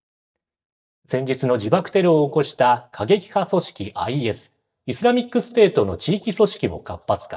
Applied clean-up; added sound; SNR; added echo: neural mask model DeepFilterNet 3.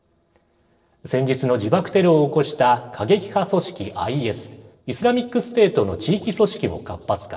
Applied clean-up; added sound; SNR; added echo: neural separator model SepFormer DNS4.